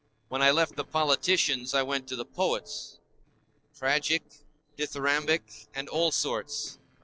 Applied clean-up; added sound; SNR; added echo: neural separator model SepFormer DNS4.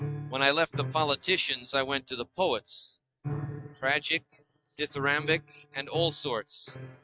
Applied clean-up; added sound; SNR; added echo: neural mask model RNNoise.